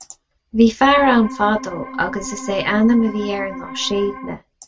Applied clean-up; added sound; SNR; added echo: none; Organ; 13 dB; none.